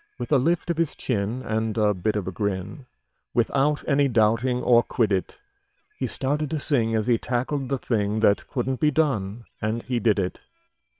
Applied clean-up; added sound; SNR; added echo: neural separator model SepFormer WHAM!.